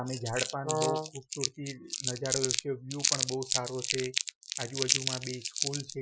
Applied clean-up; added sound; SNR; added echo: classical method Wiener filter.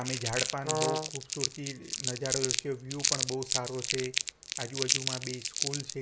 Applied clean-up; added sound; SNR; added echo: none; Crumpling, crinkling + Brass instrument; -4 dB; none.